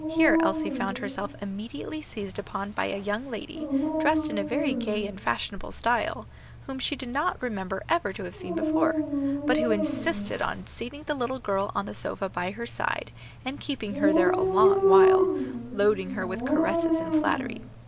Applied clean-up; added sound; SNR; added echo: none; Dog; -1 dB; none.